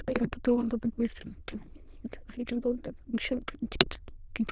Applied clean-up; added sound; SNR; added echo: neural diffusion model UNIVERSE++.